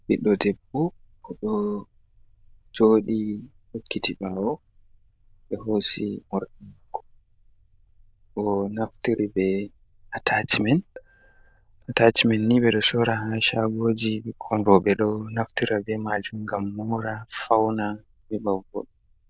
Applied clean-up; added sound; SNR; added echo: neural diffusion model UNIVERSE++.